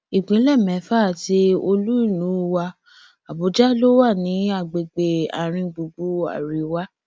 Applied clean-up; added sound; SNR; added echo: none; none; none; none.